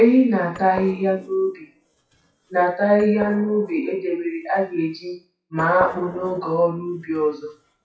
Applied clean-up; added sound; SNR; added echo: classical method WPE with log-MMSE.